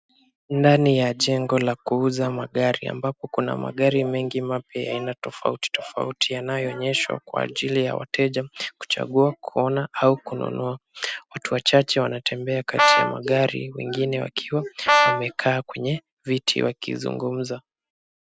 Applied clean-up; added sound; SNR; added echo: none; Brass instrument; -2 dB; none.